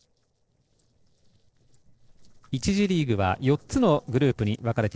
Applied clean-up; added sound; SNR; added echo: neural separator model SepFormer DNS4.